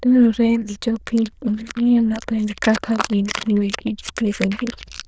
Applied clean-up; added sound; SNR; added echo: neural diffusion model UNIVERSE++.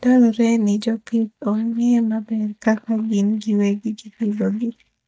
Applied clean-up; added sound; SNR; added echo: neural mask model DeepFilterNet 3.